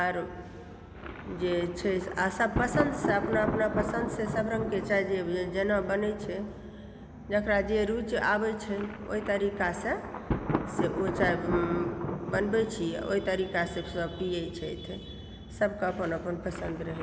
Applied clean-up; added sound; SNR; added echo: none; Thunder; 7 dB; none.